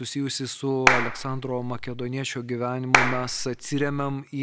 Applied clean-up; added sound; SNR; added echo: none; Clapping; -3 dB; none.